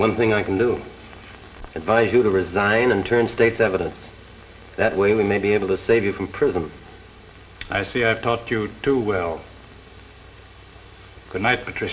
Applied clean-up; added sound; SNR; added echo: none; none; none; reverberation time 2.8 s.